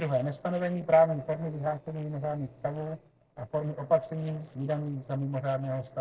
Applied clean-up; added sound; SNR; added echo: neural separator model SepFormer DNS4.